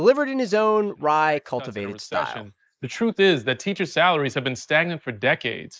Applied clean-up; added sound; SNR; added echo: neural mask model Resemble Enhance denoiser.